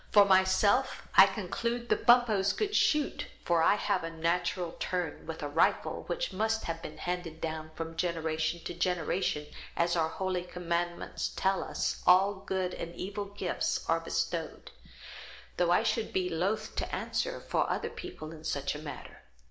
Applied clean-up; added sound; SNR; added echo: none; none; none; reverberation time 0.6 s.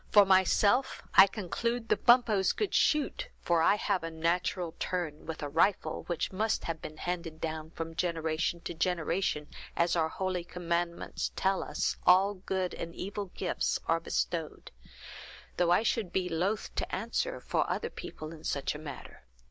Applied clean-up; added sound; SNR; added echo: none; none; none; none.